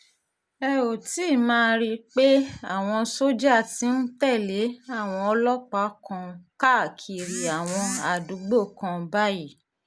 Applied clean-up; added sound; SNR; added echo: none; none; none; none.